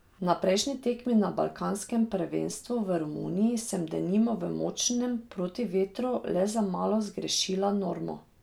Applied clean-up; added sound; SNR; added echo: none; none; none; none.